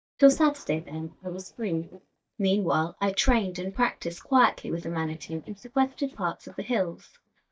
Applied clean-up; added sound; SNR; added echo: neural mask model DeepFilterNet 3.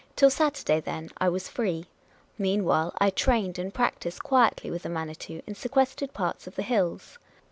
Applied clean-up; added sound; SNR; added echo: none; none; none; none.